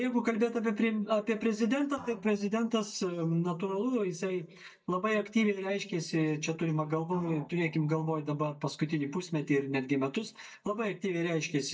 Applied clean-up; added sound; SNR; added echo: neural mask model DeepFilterNet 3.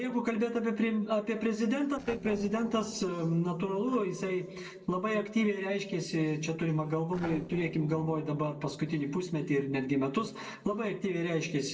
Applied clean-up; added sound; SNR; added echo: neural separator model SepFormer DNS4.